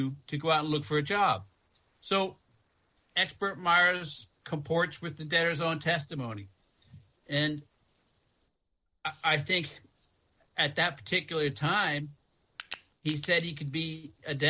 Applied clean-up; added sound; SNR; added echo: neural separator model SepFormer DNS4.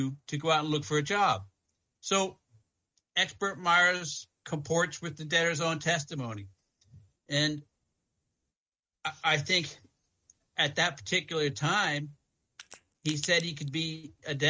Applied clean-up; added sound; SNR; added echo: neural mask model RNNoise.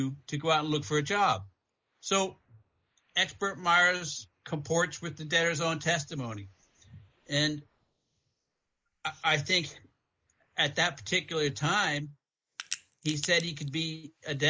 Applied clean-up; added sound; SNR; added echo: neural mask model Resemble Enhance denoiser.